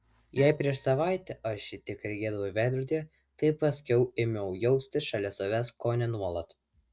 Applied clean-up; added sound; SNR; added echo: neural separator model SepFormer DNS4.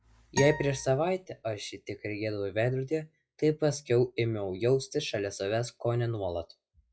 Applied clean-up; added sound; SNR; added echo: classical method log-MMSE.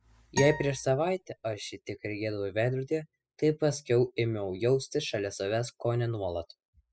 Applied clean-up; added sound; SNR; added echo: classical method spectral subtraction.